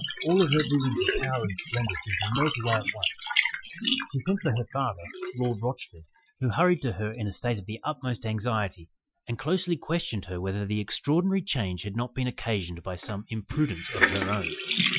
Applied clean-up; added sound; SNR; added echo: classical method Wiener filter.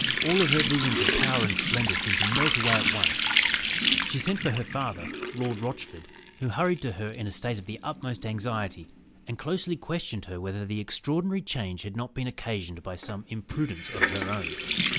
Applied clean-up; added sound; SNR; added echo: none; Water tap, faucet; 0 dB; none.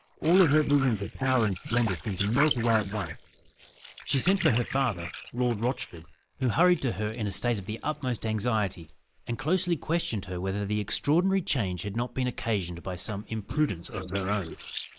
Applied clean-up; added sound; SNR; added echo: neural mask model Resemble Enhance denoiser.